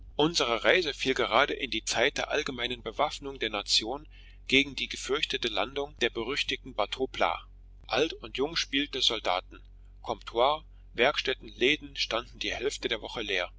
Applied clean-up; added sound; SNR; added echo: none; none; none; none.